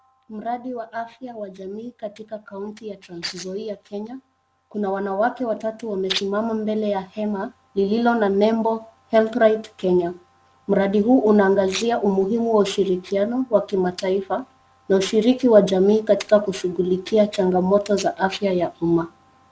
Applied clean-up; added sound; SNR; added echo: none; none; none; none.